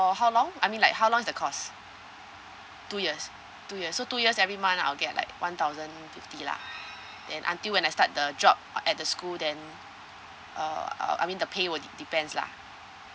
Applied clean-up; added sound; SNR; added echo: none; none; none; none.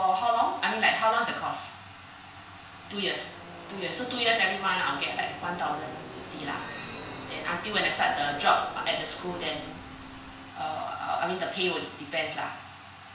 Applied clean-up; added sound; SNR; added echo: none; Car passing by / Race car, auto racing; 16 dB; reverberation time 0.5 s.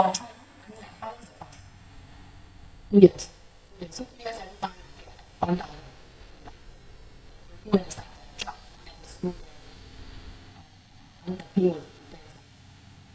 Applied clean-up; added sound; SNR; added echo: neural mask model DeepFilterNet 3.